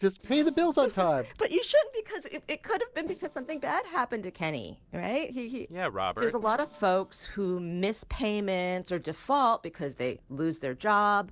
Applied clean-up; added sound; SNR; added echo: neural separator model SepFormer DNS4.